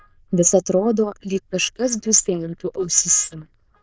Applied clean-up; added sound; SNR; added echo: neural diffusion model UNIVERSE++.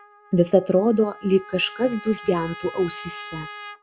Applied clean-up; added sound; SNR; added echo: none; Trumpet; 19 dB; none.